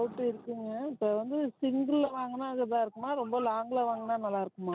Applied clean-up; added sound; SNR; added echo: none; none; none; none.